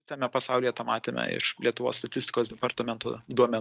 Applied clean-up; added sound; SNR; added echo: neural mask model DeepFilterNet 3.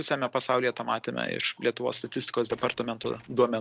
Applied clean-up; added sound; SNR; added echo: neural separator model SepFormer DNS4.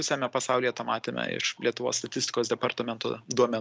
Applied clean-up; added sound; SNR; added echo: none; none; none; none.